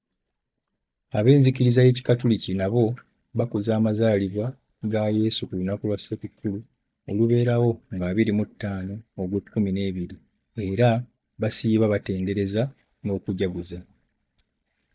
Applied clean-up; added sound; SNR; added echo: neural mask model DeepFilterNet 3.